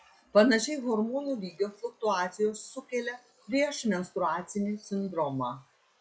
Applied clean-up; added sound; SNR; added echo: classical method log-MMSE.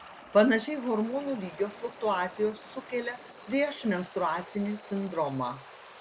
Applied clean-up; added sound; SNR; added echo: none; Waves, surf; 17 dB; none.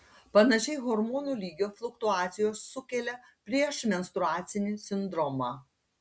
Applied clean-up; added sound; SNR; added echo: none; none; none; none.